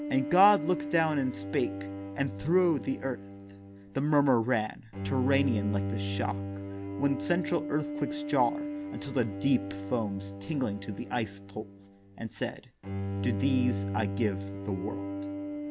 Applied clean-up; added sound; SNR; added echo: none; Bowed string instrument; 5 dB; none.